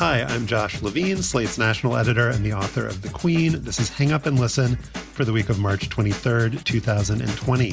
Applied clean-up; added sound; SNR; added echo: none; none; none; none.